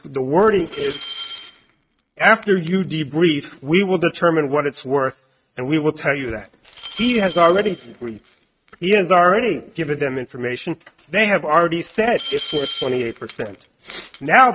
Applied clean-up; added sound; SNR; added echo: neural mask model RNNoise.